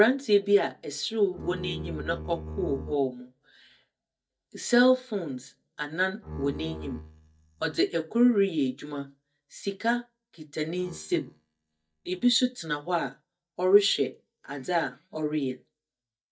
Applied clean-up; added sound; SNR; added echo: neural mask model DeepFilterNet 3.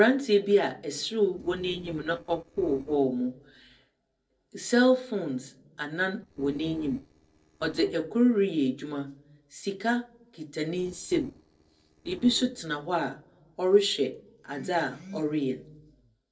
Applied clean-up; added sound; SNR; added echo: neural separator model SepFormer DNS4.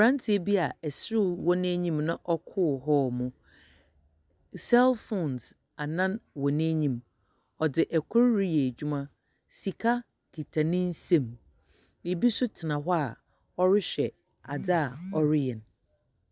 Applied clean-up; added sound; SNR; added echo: none; none; none; none.